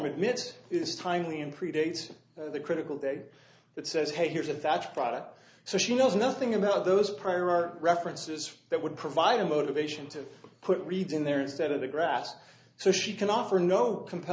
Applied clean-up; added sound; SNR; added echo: none; none; none; none.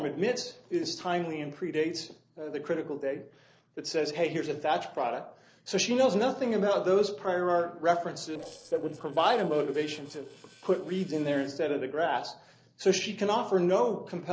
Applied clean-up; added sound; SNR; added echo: neural separator model SepFormer DNS4.